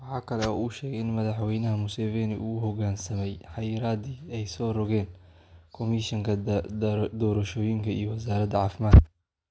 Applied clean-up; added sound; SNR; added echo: none; none; none; none.